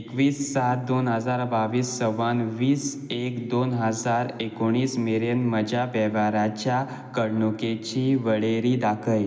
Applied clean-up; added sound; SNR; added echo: none; none; none; reverberation time 0.4 s.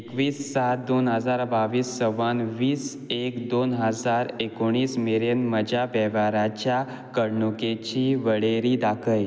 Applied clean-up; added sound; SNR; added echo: none; none; none; none.